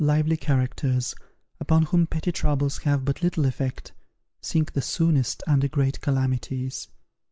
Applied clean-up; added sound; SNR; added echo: none; none; none; none.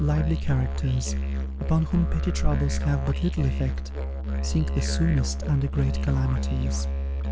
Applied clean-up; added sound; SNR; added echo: none; Musical instrument; 0 dB; none.